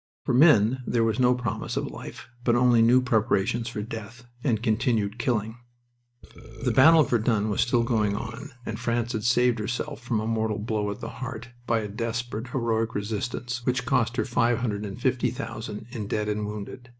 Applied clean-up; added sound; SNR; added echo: neural mask model DeepFilterNet 3.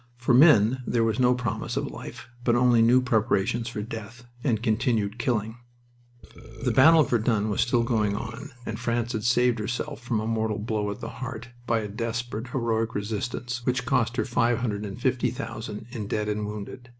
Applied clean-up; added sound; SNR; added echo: none; Burping, eructation; 14 dB; none.